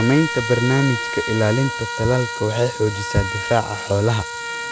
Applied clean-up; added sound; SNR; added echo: none; Trumpet + Camera; 7 dB; none.